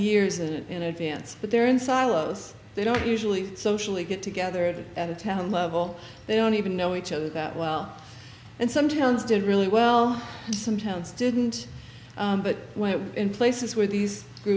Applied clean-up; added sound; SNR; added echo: none; none; none; none.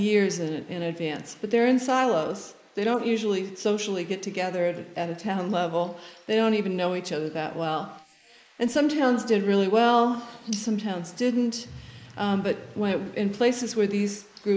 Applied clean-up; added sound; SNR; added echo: neural mask model Resemble Enhance denoiser.